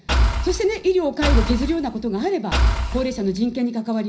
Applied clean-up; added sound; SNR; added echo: none; Engine / Car; -1 dB; reverberation time 0.5 s.